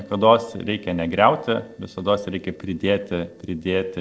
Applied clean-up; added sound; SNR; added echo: neural separator model SepFormer DNS4.